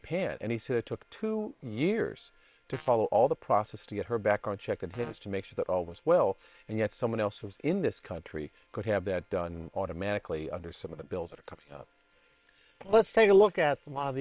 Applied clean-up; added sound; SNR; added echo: neural separator model SepFormer WHAM!.